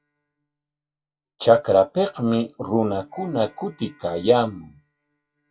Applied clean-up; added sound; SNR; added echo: classical method WPE with log-MMSE.